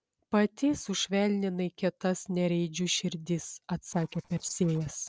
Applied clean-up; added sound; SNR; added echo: neural separator model SepFormer DNS4.